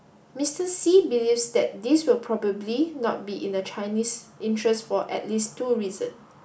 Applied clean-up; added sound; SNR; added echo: none; none; none; none.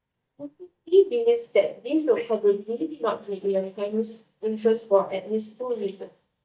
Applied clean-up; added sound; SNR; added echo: neural mask model DeepFilterNet 3.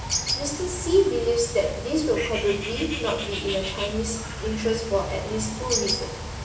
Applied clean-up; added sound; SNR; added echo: none; Bird; 5 dB; reverberation time 0.7 s.